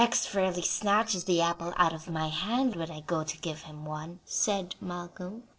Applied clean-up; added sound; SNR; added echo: neural separator model SepFormer DNS4.